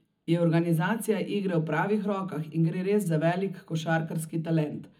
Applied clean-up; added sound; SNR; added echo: none; none; none; reverberation time 0.4 s.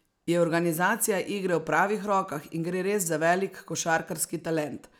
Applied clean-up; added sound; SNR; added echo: none; none; none; none.